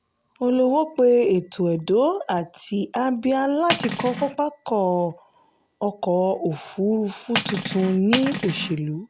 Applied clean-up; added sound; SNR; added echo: none; Cutlery, silverware; 6 dB; none.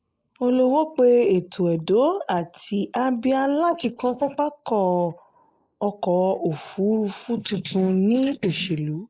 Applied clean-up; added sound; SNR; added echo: neural mask model Resemble Enhance denoiser.